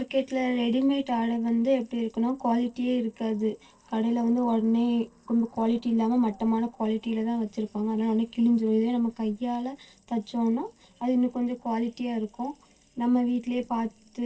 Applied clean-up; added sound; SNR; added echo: neural separator model SepFormer DNS4.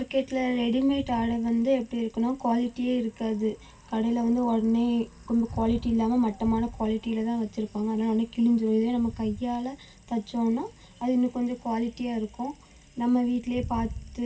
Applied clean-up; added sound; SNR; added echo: none; Bicycle; 18 dB; reverberation time 0.2 s.